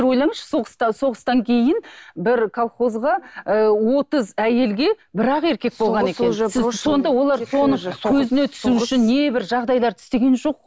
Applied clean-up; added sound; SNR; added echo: none; none; none; none.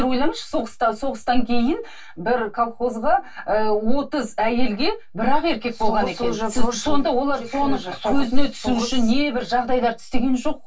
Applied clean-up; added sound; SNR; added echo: none; none; none; reverberation time 0.1 s.